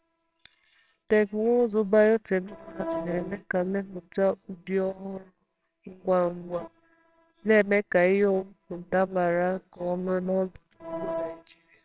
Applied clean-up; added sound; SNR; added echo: neural separator model SepFormer WHAMR!.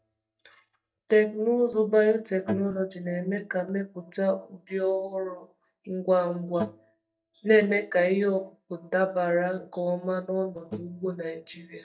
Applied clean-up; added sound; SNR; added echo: neural mask model DeepFilterNet 3.